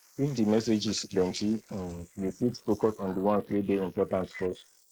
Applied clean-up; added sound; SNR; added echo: neural mask model Resemble Enhance denoiser.